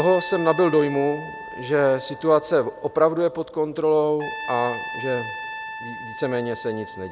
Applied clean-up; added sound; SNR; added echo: none; Trumpet; 12 dB; none.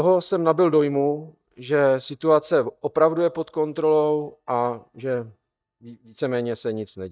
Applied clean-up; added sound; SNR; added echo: neural mask model DeepFilterNet 3.